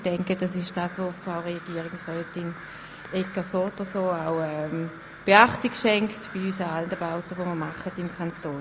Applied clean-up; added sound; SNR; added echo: none; Crow; 16 dB; none.